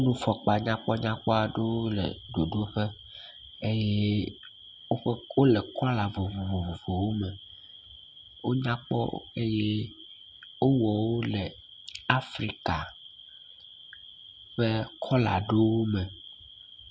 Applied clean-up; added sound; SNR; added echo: none; none; none; none.